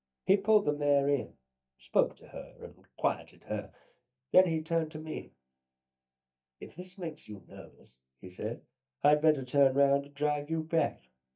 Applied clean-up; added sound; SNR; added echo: neural mask model DeepFilterNet 3.